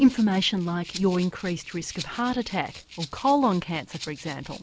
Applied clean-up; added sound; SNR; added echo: none; Rattle (instrument); 17 dB; none.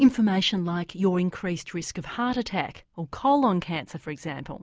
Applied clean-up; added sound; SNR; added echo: none; none; none; none.